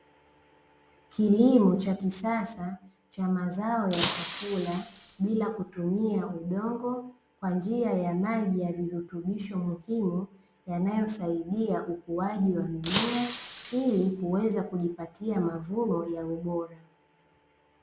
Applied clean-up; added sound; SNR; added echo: none; Shatter; 4 dB; none.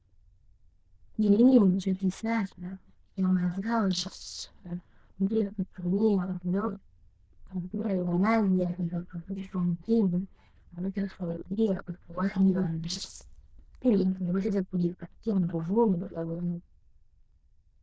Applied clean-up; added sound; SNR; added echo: neural diffusion model UNIVERSE++.